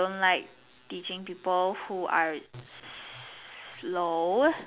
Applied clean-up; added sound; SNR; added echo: none; none; none; none.